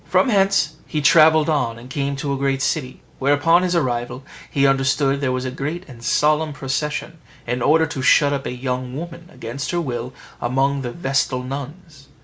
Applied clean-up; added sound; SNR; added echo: none; none; none; none.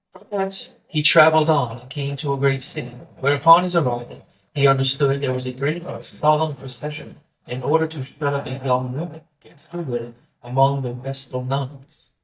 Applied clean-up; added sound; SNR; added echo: neural mask model DeepFilterNet 3.